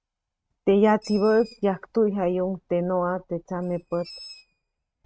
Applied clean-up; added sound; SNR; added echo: neural mask model RNNoise.